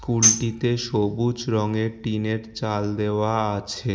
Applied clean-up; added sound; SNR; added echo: none; Tambourine; 1 dB; reverberation time 1.0 s.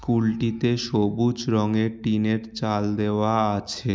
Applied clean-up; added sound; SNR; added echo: none; none; none; none.